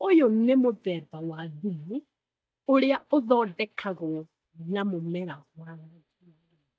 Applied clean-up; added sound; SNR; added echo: neural mask model DeepFilterNet 3.